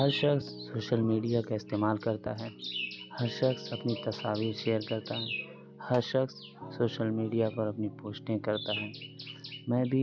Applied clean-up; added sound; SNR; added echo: none; Piano; 15 dB; none.